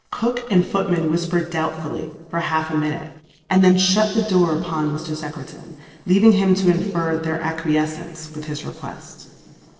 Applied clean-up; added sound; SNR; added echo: neural separator model SepFormer DNS4.